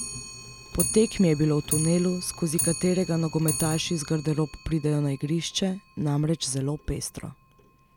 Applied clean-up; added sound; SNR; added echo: none; Clock; 10 dB; none.